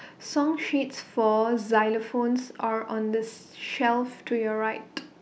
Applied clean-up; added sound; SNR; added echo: none; none; none; none.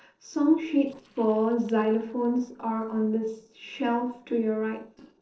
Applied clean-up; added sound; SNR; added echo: neural separator model SepFormer DNS4.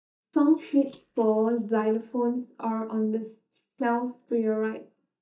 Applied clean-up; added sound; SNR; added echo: neural mask model DeepFilterNet 3.